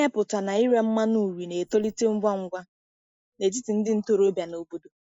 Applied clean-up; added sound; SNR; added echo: neural mask model Resemble Enhance denoiser.